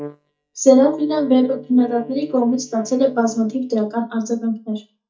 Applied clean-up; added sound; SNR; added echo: neural mask model DeepFilterNet 3.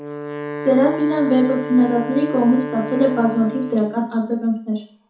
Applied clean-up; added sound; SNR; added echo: none; Wind instrument, woodwind instrument; 10 dB; reverberation time 0.7 s.